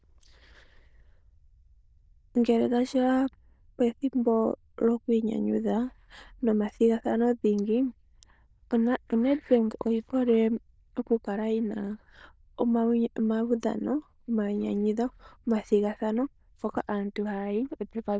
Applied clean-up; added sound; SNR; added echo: neural diffusion model UNIVERSE++.